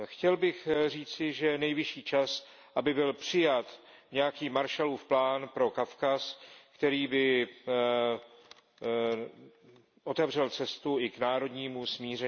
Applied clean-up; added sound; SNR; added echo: none; none; none; none.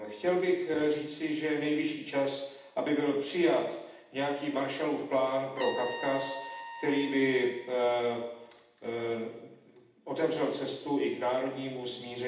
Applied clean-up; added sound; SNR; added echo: none; Trumpet; 18 dB; reverberation time 0.8 s.